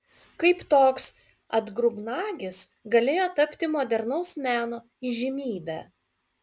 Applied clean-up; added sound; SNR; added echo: none; none; none; none.